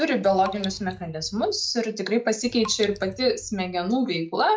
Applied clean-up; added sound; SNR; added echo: classical method log-MMSE.